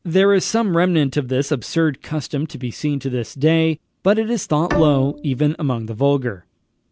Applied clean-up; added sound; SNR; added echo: none; Bowed string instrument; 10 dB; none.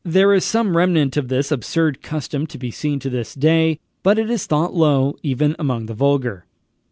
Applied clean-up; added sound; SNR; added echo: none; none; none; none.